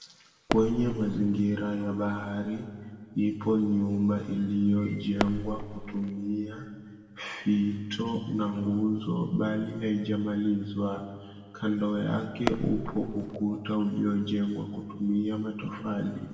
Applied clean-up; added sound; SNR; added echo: none; Fireworks; 6 dB; reverberation time 1.8 s.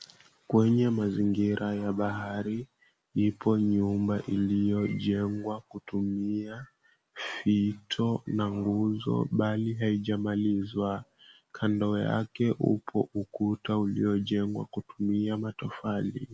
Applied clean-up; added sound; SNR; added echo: none; none; none; none.